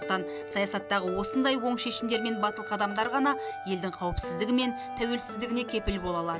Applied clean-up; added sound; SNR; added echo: none; Telephone; 10 dB; none.